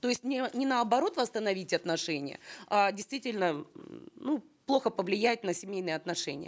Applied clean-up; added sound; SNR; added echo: none; none; none; none.